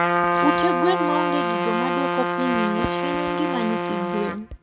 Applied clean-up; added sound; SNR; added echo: none; Trumpet; -3 dB; none.